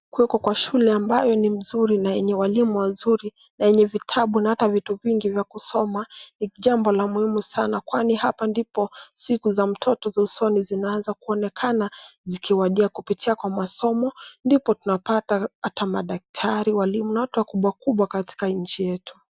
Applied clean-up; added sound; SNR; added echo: none; none; none; none.